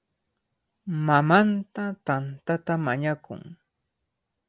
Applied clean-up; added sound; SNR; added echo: none; none; none; none.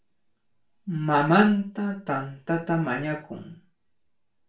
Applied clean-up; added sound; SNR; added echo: none; none; none; reverberation time 0.3 s.